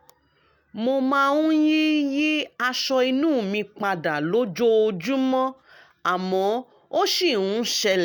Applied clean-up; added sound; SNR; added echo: none; none; none; none.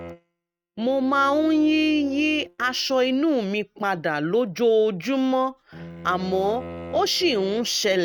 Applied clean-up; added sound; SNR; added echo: neural mask model RNNoise.